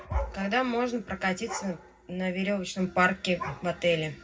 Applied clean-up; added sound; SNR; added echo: none; Dog; 15 dB; reverberation time 0.3 s.